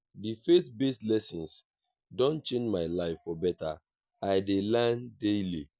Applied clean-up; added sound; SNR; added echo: none; none; none; none.